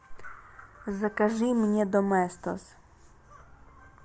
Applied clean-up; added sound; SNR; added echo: none; none; none; none.